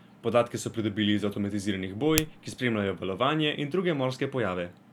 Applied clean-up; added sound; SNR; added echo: none; Finger snapping; 7 dB; none.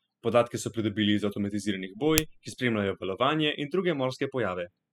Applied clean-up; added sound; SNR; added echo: classical method spectral subtraction.